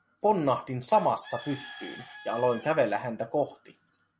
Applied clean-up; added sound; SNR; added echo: none; Bird / Chicken, rooster; 20 dB; none.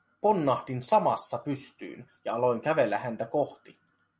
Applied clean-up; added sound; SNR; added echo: none; none; none; none.